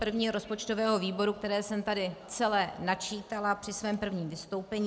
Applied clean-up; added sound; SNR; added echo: none; none; none; none.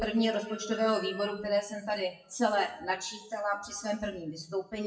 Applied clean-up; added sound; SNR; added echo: classical method WPE with log-MMSE.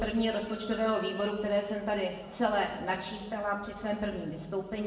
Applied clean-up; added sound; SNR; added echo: none; Telephone; 19 dB; reverberation time 1.0 s.